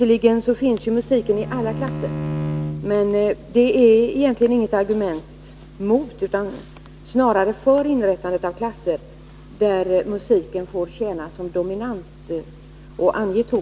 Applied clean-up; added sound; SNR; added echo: none; Bowed string instrument; 9 dB; none.